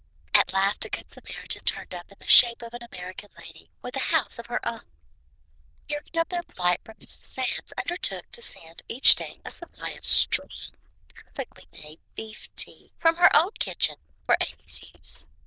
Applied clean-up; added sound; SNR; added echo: neural diffusion model UNIVERSE++.